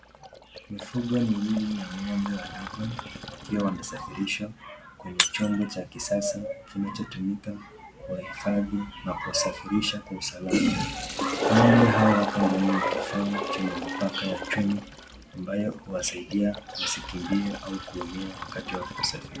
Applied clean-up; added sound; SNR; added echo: none; Shatter + Toilet flush; 5 dB; none.